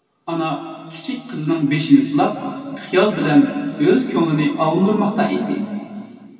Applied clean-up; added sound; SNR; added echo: none; none; none; reverberation time 2.3 s.